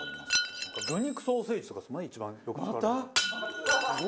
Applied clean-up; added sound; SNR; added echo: none; Shatter; 2 dB; none.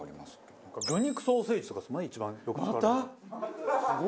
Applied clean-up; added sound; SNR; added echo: none; none; none; none.